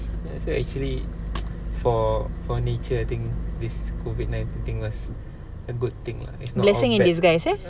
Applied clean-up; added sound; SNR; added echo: none; none; none; none.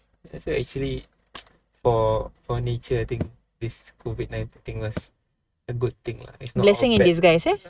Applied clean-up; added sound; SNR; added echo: neural mask model RNNoise.